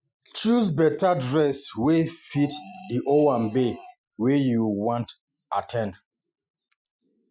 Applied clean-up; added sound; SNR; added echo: classical method Wiener filter.